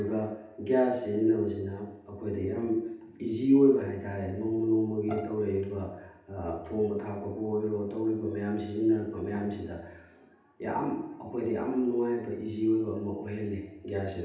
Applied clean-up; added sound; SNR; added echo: none; Bowed string instrument; 14 dB; reverberation time 0.8 s.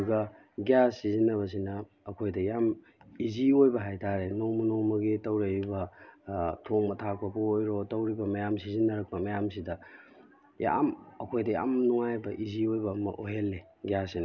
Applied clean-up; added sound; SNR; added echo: none; none; none; none.